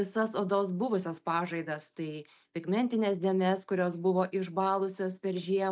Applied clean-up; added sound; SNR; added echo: none; none; none; none.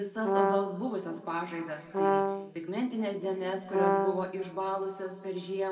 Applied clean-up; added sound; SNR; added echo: none; Brass instrument; -5 dB; reverberation time 2.0 s.